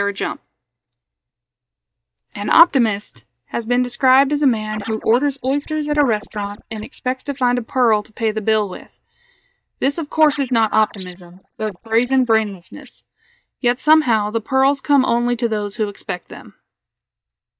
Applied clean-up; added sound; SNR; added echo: neural mask model DeepFilterNet 3.